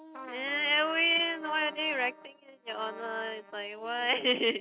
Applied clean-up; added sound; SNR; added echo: neural mask model RNNoise.